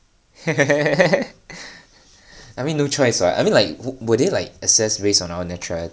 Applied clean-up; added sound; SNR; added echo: none; none; none; none.